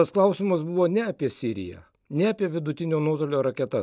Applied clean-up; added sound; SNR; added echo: none; none; none; none.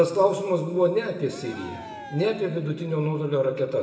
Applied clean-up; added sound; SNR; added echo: none; Cheering; 18 dB; reverberation time 1.8 s.